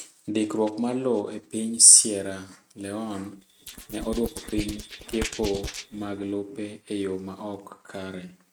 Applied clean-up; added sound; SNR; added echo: neural mask model RNNoise.